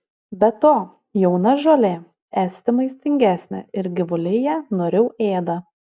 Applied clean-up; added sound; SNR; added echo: none; none; none; none.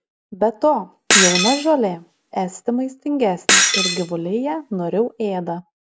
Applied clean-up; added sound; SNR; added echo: none; Shatter; -1 dB; none.